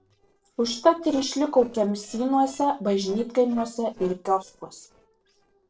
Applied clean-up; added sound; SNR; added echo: neural separator model SepFormer DNS4.